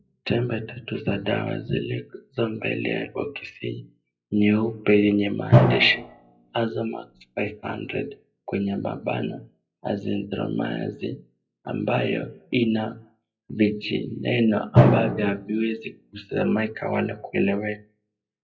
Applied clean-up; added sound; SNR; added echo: classical method WPE with log-MMSE.